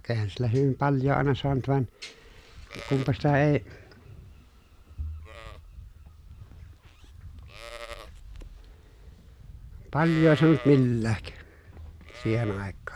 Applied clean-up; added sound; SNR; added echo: none; Livestock, farm animals, working animals; 16 dB; none.